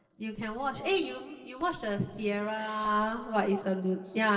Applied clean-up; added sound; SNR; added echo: neural separator model SepFormer DNS4.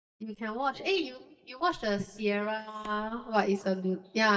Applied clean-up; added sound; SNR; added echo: neural mask model DeepFilterNet 3.